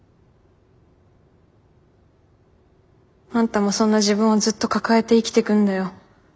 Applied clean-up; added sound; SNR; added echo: none; none; none; none.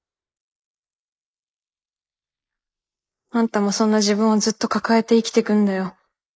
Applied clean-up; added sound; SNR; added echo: neural mask model Resemble Enhance denoiser.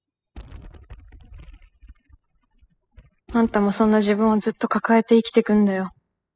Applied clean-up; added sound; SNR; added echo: classical method spectral subtraction.